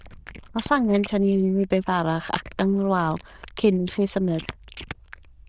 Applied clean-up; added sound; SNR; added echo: neural diffusion model UNIVERSE++.